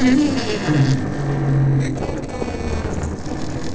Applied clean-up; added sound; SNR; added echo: neural separator model SepFormer DNS4.